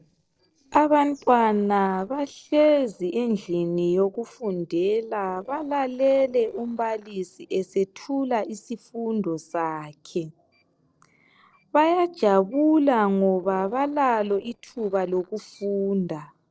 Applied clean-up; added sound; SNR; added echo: neural separator model SepFormer DNS4.